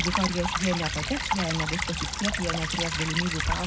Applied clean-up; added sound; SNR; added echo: none; Stream / Trickle, dribble; -1 dB; reverberation time 0.3 s.